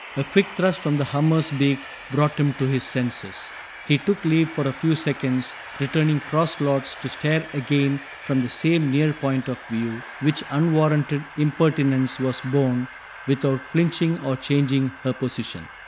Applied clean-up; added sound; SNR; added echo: none; Train; 16 dB; none.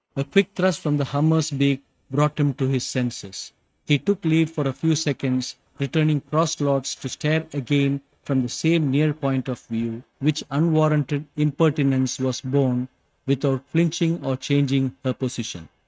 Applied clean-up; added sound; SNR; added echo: neural mask model RNNoise.